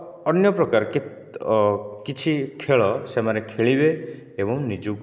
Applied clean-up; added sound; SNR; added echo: none; none; none; none.